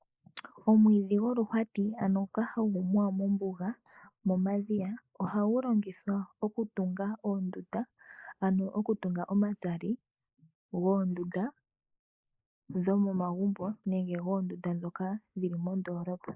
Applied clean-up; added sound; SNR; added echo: neural mask model Resemble Enhance denoiser.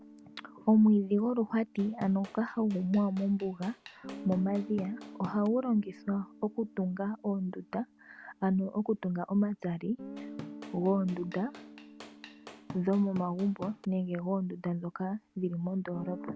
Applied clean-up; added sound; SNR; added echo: none; Guitar + Drum / Drum kit; 17 dB; none.